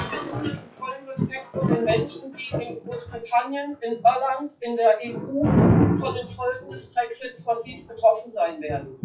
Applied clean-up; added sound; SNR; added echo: classical method WPE with log-MMSE.